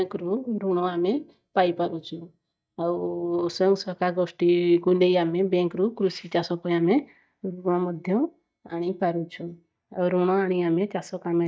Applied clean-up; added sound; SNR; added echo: neural mask model DeepFilterNet 3.